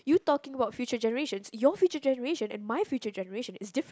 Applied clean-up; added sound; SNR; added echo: none; none; none; none.